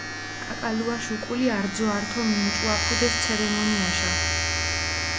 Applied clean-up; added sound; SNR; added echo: none; Domestic sounds, home sounds; -1 dB; none.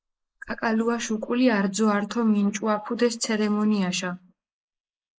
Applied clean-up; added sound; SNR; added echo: neural mask model Resemble Enhance denoiser.